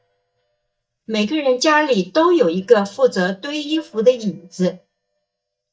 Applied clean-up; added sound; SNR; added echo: neural mask model DeepFilterNet 3.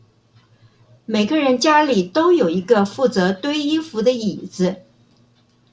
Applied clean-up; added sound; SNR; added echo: none; none; none; none.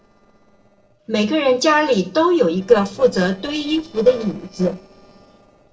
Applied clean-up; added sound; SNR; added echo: neural separator model SepFormer DNS4.